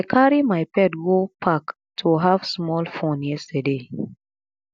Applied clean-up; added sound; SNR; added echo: none; none; none; none.